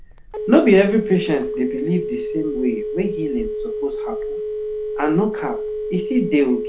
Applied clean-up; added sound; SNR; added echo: none; Telephone; 5 dB; none.